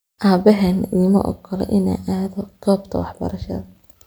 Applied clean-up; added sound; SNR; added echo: none; none; none; none.